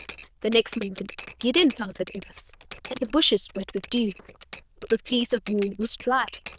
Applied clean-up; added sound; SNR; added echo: neural diffusion model UNIVERSE++.